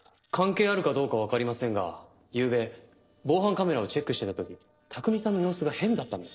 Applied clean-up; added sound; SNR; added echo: neural separator model SepFormer DNS4.